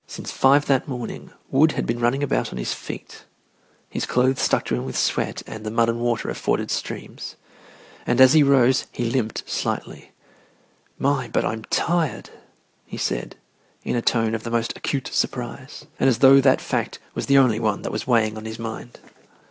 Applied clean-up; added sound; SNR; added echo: none; none; none; none.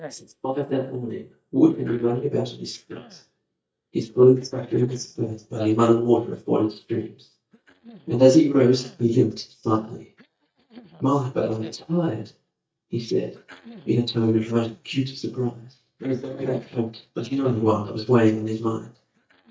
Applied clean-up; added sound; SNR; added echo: neural mask model DeepFilterNet 3.